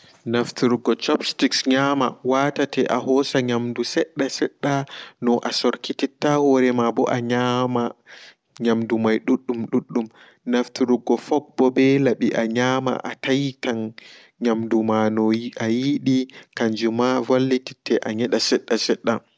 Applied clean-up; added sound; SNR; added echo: none; none; none; none.